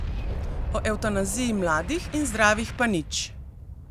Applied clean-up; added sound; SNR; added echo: none; Boom; 5 dB; none.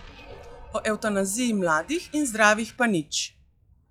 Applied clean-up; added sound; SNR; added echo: classical method log-MMSE.